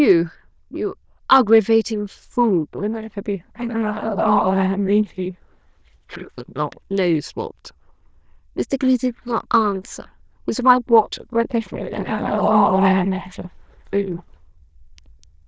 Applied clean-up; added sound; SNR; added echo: neural diffusion model UNIVERSE++.